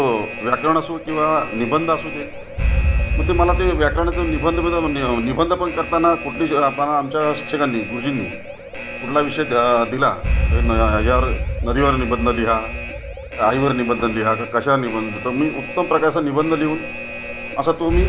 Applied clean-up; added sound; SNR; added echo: none; Alarm; 4 dB; none.